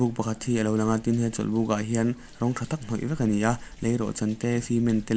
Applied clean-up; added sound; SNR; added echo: none; Thunder; 19 dB; none.